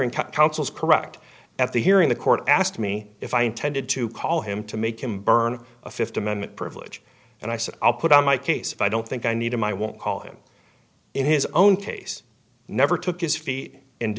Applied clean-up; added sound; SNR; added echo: none; none; none; none.